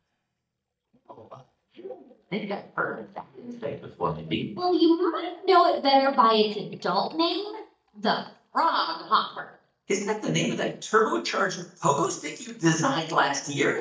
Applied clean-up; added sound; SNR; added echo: neural mask model DeepFilterNet 3.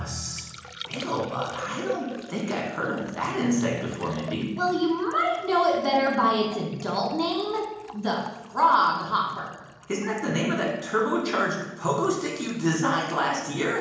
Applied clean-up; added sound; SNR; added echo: none; Liquid; 17 dB; reverberation time 1.0 s.